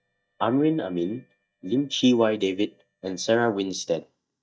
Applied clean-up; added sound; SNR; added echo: neural mask model DeepFilterNet 3.